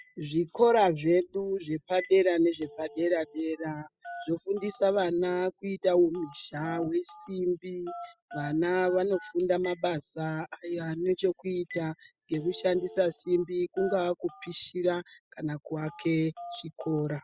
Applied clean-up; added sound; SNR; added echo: classical method spectral subtraction.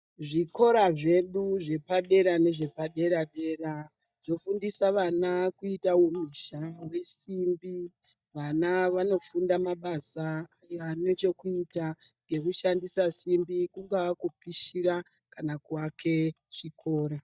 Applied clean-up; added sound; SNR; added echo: neural mask model DeepFilterNet 3.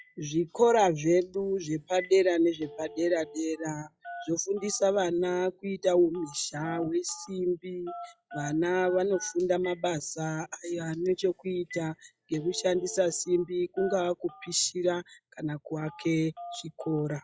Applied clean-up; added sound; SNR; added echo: classical method log-MMSE.